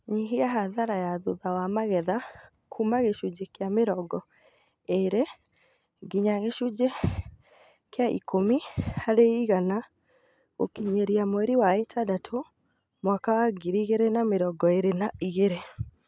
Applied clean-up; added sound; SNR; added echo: none; Walk, footsteps; 19 dB; none.